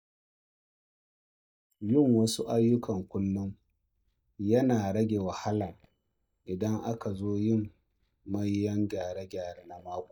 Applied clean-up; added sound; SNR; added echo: neural mask model DeepFilterNet 3.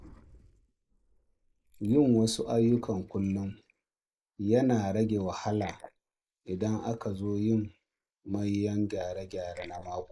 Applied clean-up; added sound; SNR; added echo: neural mask model Resemble Enhance denoiser.